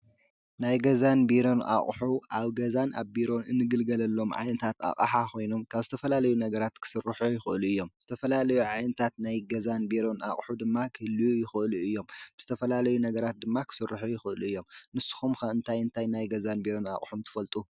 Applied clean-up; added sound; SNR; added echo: none; none; none; none.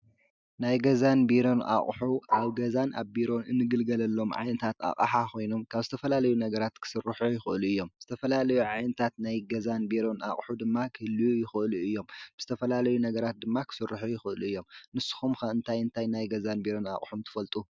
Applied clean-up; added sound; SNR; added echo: neural mask model Resemble Enhance denoiser.